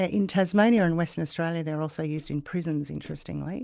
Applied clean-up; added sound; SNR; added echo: neural separator model SepFormer DNS4.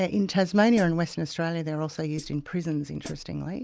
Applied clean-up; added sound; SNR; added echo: neural mask model Resemble Enhance denoiser.